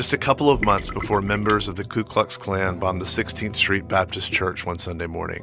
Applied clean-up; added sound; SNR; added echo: none; Trickle, dribble / Water tap, faucet; 8 dB; none.